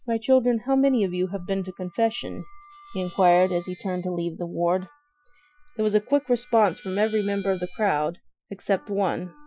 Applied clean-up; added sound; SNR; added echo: classical method Wiener filter.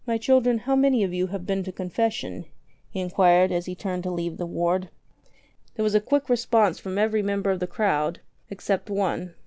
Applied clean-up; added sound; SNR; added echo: none; none; none; none.